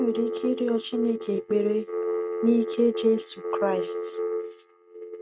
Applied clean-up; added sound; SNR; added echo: neural mask model RNNoise.